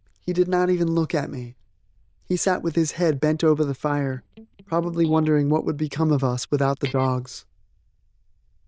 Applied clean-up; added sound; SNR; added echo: neural diffusion model UNIVERSE++.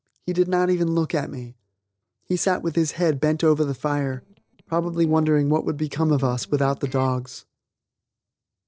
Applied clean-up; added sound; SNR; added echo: neural separator model SepFormer DNS4.